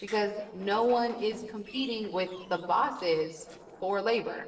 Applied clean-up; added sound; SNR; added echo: neural separator model SepFormer DNS4.